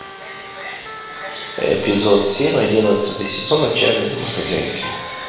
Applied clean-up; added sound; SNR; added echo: none; Trumpet; 16 dB; reverberation time 1.1 s.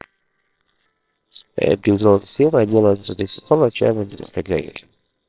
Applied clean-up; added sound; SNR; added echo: neural separator model SepFormer WHAMR!.